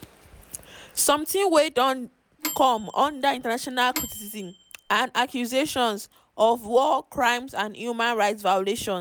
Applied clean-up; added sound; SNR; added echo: none; Microwave oven / Bell; 12 dB; none.